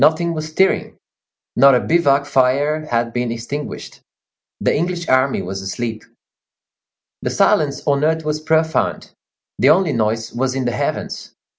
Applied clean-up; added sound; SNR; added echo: none; none; none; none.